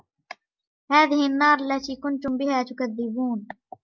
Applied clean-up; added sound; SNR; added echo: none; none; none; none.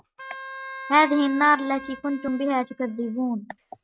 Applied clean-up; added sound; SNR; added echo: neural mask model RNNoise.